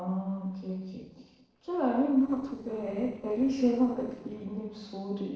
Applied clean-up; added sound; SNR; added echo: neural separator model SepFormer DNS4.